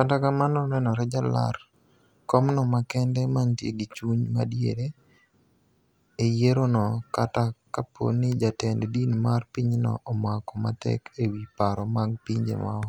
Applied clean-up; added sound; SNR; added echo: none; none; none; none.